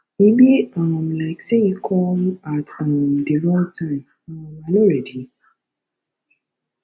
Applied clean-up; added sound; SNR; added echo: none; none; none; none.